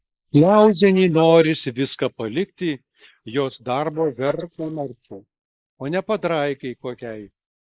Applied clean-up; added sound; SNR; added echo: neural mask model Resemble Enhance denoiser.